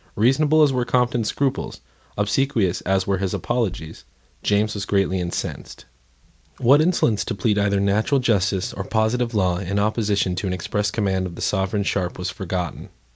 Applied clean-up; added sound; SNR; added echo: none; Bass drum; 15 dB; none.